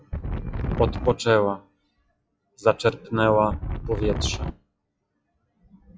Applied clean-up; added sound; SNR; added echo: classical method log-MMSE.